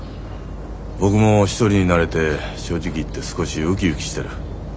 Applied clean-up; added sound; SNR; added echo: none; none; none; none.